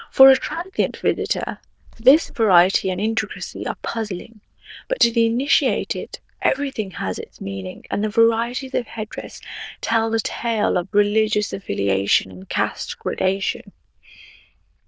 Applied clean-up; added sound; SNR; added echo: neural diffusion model UNIVERSE++.